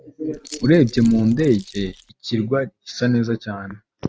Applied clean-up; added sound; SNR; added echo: neural mask model RNNoise.